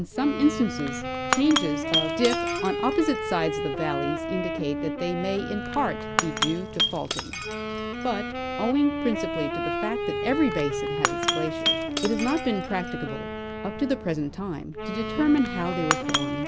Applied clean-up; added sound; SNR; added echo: none; Shatter / Crushing + Wind instrument, woodwind instrument; 1 dB; none.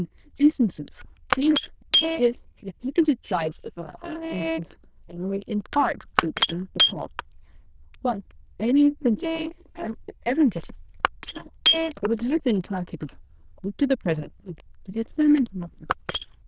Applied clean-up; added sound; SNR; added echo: neural diffusion model UNIVERSE++.